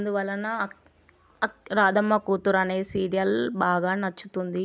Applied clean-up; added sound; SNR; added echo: none; none; none; none.